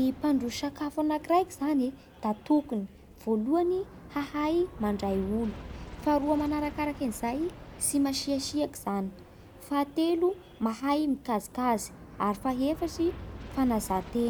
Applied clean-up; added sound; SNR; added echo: none; Aircraft; 16 dB; none.